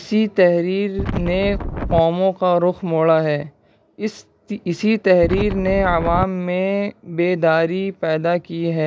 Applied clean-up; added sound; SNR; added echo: none; Wind; 5 dB; none.